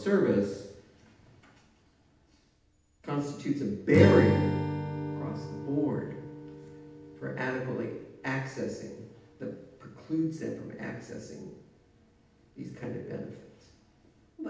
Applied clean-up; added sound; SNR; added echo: none; Strum; 4 dB; reverberation time 0.8 s.